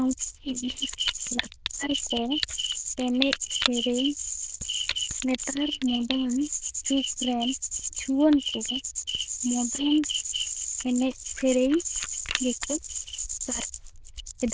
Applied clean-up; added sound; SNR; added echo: neural diffusion model UNIVERSE++.